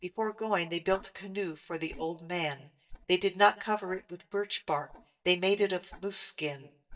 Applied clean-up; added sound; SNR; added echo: neural mask model DeepFilterNet 3.